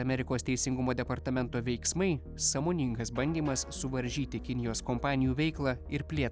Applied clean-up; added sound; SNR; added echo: none; none; none; none.